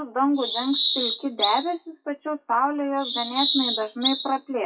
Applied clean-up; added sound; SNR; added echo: classical method WPE with log-MMSE.